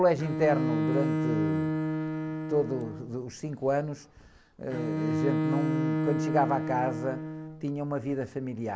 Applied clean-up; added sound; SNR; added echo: none; Bowed string instrument; 0 dB; none.